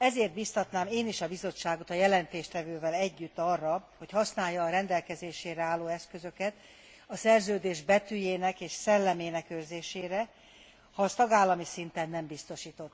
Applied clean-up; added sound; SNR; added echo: none; none; none; none.